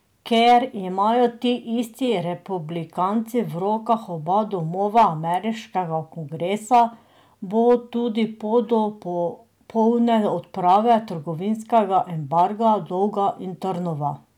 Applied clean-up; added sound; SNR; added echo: none; none; none; none.